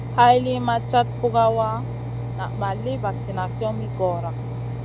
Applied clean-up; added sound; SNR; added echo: none; Engine; 6 dB; none.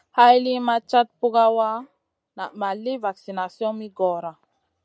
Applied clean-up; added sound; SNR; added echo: none; none; none; none.